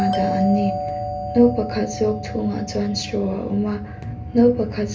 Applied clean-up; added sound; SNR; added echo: none; Doorbell; 8 dB; reverberation time 0.3 s.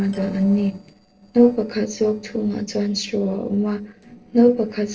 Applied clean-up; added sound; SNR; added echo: neural separator model SepFormer DNS4.